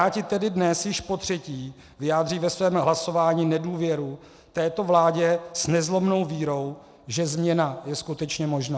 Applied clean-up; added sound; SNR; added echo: none; none; none; none.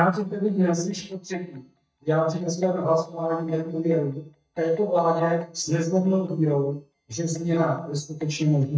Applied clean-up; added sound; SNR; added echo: neural mask model DeepFilterNet 3.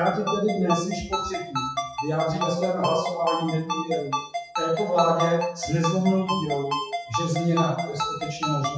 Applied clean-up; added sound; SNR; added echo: classical method WPE with log-MMSE.